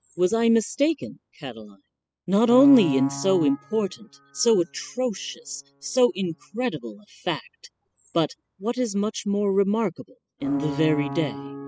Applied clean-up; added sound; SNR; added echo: classical method spectral subtraction.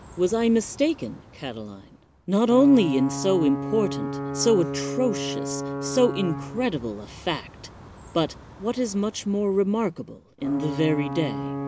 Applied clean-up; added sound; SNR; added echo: none; Alarm / Ocean / Boat, Water vehicle; 9 dB; none.